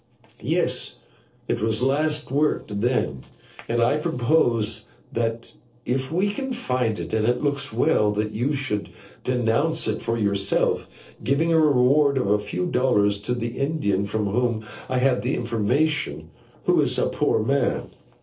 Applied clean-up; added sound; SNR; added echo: neural separator model SepFormer DNS4.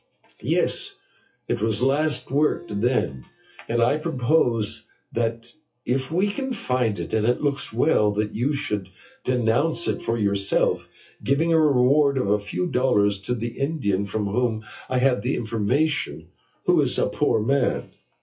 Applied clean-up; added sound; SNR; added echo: classical method WPE with log-MMSE.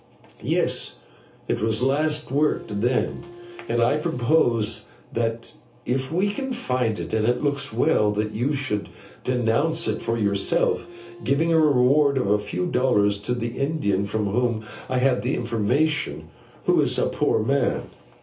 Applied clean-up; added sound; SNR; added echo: none; Wind instrument, woodwind instrument; 19 dB; reverberation time 0.3 s.